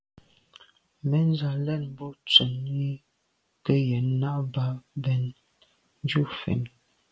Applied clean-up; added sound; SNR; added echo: none; none; none; none.